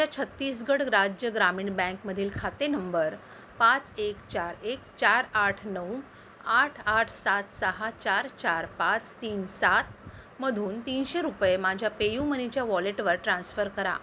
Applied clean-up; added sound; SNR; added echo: none; none; none; none.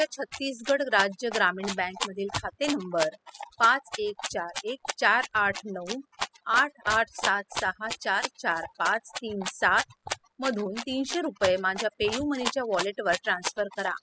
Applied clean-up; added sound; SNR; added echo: classical method spectral subtraction.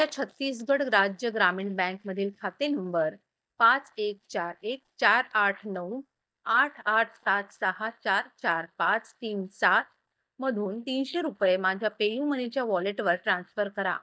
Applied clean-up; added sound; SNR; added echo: neural mask model DeepFilterNet 3.